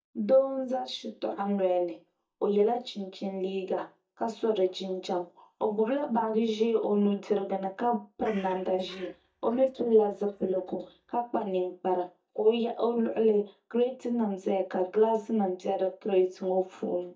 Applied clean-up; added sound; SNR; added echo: neural mask model DeepFilterNet 3.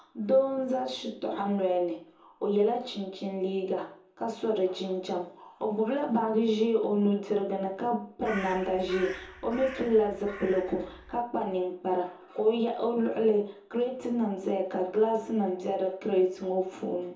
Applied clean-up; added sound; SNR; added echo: none; Crow; 14 dB; reverberation time 0.5 s.